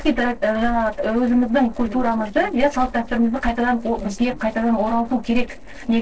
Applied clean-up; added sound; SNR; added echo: neural separator model SepFormer DNS4.